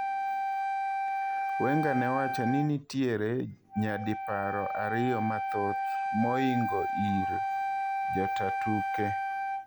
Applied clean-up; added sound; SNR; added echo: none; Wind instrument, woodwind instrument; 0 dB; none.